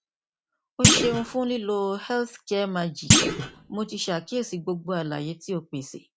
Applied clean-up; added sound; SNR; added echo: none; Thump, thud; -5 dB; none.